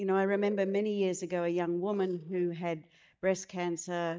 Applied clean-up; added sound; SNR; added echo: neural mask model DeepFilterNet 3.